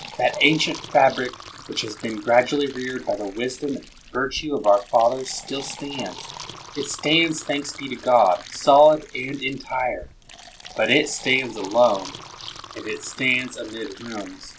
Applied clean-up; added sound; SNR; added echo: none; Fill (with liquid); 17 dB; none.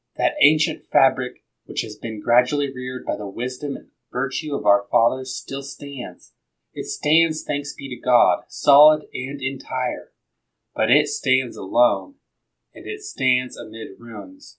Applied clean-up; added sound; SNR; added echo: none; none; none; none.